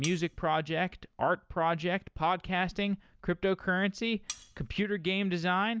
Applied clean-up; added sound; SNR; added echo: none; Cutlery, silverware; 14 dB; none.